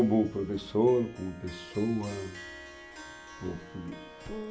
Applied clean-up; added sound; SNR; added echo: none; Harp; 16 dB; none.